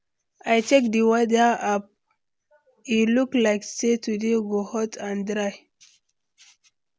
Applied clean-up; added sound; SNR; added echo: none; none; none; none.